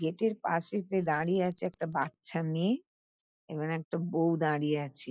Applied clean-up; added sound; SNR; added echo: classical method log-MMSE.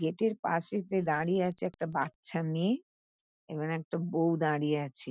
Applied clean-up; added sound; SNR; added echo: none; Alarm; 18 dB; none.